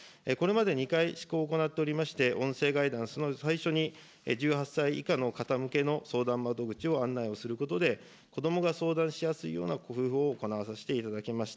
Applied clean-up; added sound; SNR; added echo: none; none; none; none.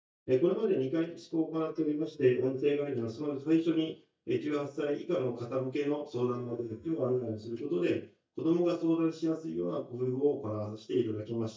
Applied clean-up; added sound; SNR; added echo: neural mask model DeepFilterNet 3.